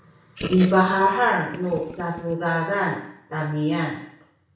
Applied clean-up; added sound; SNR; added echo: none; Gurgling; 14 dB; reverberation time 0.6 s.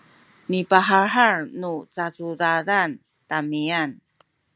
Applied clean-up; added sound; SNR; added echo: none; none; none; none.